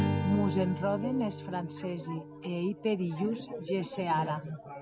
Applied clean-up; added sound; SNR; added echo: none; Strum; 5 dB; none.